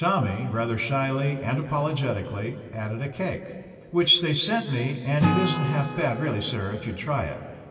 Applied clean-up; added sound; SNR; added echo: none; Acoustic guitar / Strum; 9 dB; reverberation time 2.6 s.